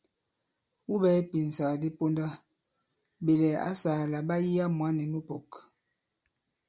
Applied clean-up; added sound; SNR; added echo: none; none; none; none.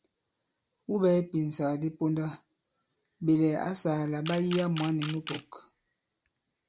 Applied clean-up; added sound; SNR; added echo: none; Camera; 12 dB; none.